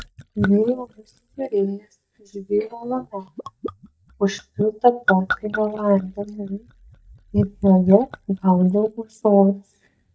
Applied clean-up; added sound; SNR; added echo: neural mask model DeepFilterNet 3.